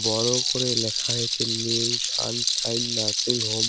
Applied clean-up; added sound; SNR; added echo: none; Rattle; -4 dB; none.